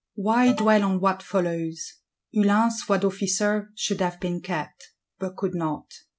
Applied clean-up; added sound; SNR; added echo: none; Alarm; 14 dB; none.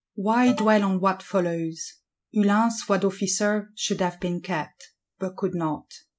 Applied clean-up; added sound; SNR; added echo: neural mask model Resemble Enhance denoiser.